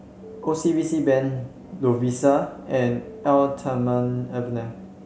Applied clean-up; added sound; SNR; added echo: none; Alarm; 17 dB; none.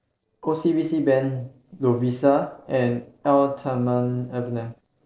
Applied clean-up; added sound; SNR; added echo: neural separator model SepFormer DNS4.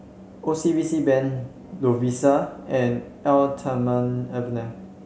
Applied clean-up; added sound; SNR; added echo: none; none; none; none.